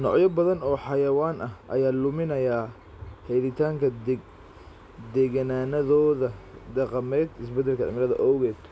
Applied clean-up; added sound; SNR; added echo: none; none; none; none.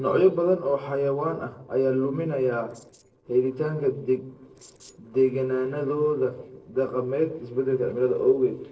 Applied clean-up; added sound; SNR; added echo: neural separator model SepFormer DNS4.